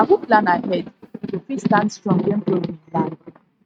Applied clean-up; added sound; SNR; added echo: neural mask model RNNoise.